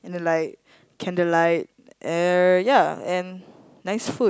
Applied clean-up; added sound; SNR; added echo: none; none; none; none.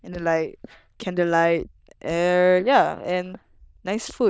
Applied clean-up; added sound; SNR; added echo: neural diffusion model UNIVERSE++.